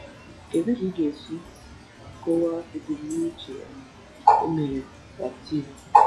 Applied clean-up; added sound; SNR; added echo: classical method log-MMSE.